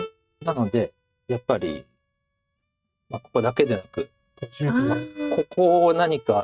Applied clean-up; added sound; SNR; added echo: neural mask model RNNoise.